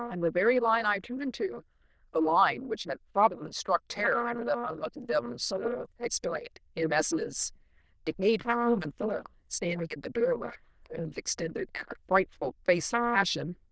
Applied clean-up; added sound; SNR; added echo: neural diffusion model UNIVERSE++.